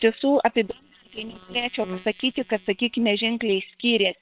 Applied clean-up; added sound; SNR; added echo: neural separator model SepFormer WHAM!.